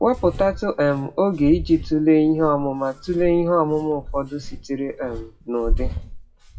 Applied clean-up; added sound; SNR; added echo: classical method WPE with log-MMSE.